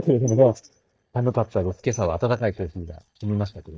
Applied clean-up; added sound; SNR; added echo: neural mask model DeepFilterNet 3.